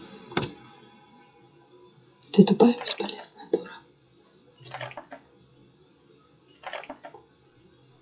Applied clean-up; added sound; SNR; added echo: classical method WPE with log-MMSE.